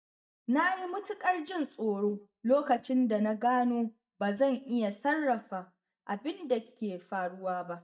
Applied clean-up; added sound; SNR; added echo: neural mask model DeepFilterNet 3.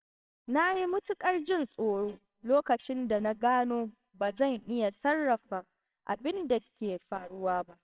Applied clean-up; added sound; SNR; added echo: neural separator model SepFormer WHAMR!.